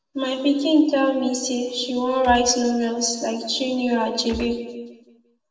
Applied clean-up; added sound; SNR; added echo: none; Gunshot, gunfire; 13 dB; reverberation time 1.1 s.